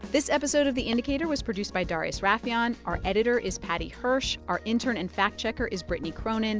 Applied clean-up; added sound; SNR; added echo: none; Knock; 18 dB; none.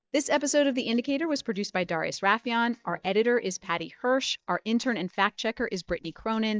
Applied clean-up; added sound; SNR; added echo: neural mask model DeepFilterNet 3.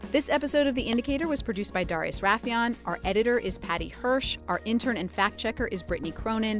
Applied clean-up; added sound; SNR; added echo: none; none; none; none.